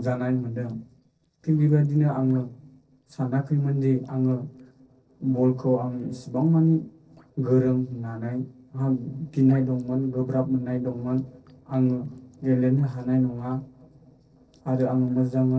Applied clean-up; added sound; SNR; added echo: neural separator model SepFormer DNS4.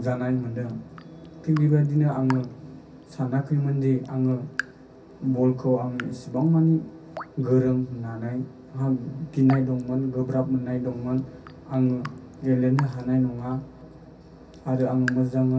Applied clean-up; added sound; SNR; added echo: none; Raindrop / Drip; 19 dB; reverberation time 0.3 s.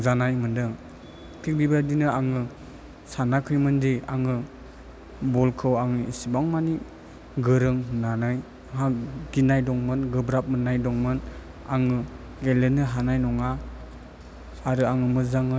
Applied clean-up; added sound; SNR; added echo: none; none; none; none.